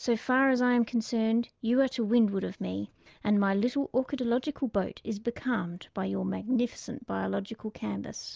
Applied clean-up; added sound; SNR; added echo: none; none; none; none.